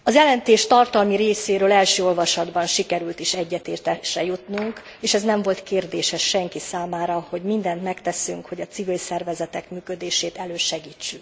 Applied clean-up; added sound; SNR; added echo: none; none; none; none.